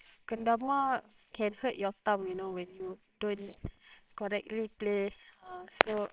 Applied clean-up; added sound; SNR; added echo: neural separator model SepFormer WHAMR!.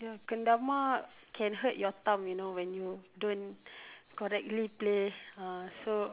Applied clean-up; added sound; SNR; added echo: none; none; none; none.